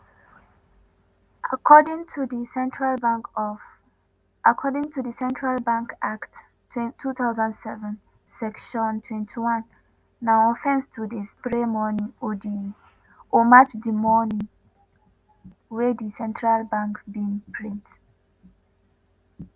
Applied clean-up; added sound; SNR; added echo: none; none; none; none.